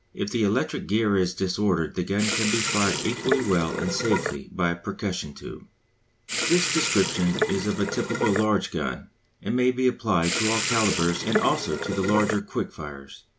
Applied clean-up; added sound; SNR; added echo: none; Sink (filling or washing) / Water tap, faucet; 2 dB; none.